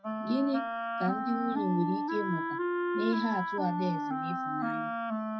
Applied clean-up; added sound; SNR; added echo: classical method WPE with log-MMSE.